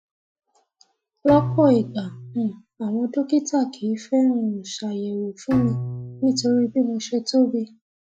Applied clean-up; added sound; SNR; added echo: classical method Wiener filter.